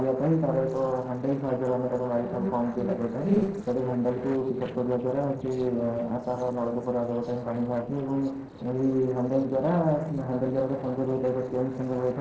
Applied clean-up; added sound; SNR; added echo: neural separator model SepFormer DNS4.